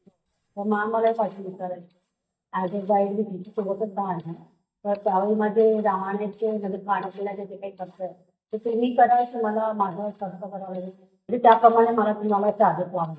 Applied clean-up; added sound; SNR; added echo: neural mask model DeepFilterNet 3.